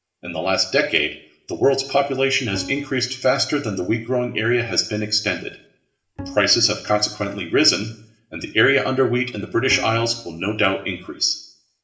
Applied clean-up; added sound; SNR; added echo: none; Bowed string instrument; 18 dB; reverberation time 0.5 s.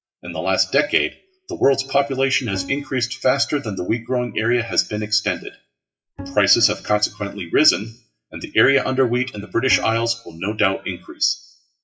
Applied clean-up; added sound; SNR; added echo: classical method WPE with log-MMSE.